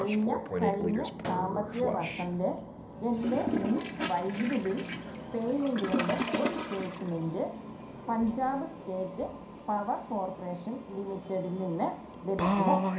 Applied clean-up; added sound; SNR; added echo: none; Toilet flush; 3 dB; reverberation time 0.5 s.